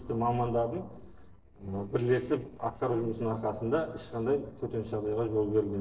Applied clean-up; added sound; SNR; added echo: neural separator model SepFormer DNS4.